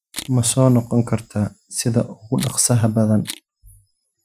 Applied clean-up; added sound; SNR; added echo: classical method Wiener filter.